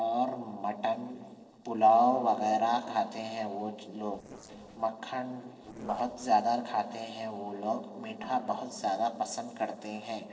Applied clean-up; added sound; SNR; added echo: neural separator model SepFormer DNS4.